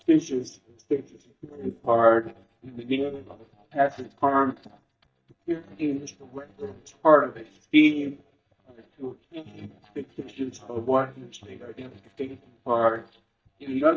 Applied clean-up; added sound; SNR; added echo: neural mask model DeepFilterNet 3.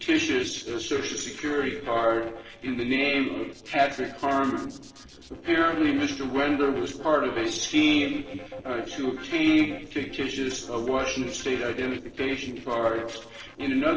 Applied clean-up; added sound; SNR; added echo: neural separator model SepFormer DNS4.